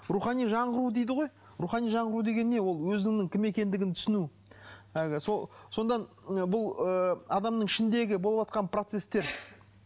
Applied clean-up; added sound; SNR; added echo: none; none; none; none.